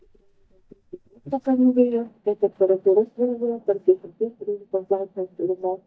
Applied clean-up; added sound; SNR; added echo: neural mask model DeepFilterNet 3.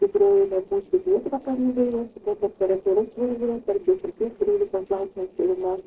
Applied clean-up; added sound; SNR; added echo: neural separator model SepFormer DNS4.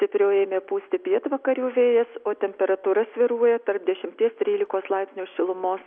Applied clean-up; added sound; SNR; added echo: none; none; none; none.